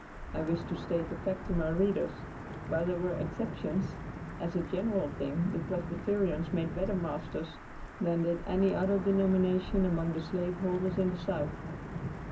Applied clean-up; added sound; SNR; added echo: none; Thunder / Wind / Rain; 7 dB; reverberation time 0.4 s.